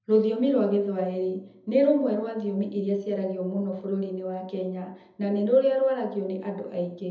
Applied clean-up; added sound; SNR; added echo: none; none; none; reverberation time 0.7 s.